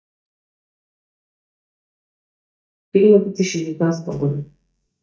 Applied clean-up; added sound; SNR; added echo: neural mask model DeepFilterNet 3.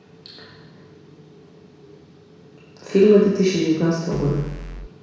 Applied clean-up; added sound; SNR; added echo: none; Bass drum / Keyboard (musical); 12 dB; reverberation time 1.1 s.